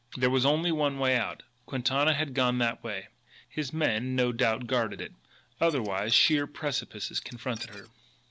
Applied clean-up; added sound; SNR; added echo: none; Dishes, pots, and pans / Glass; 18 dB; none.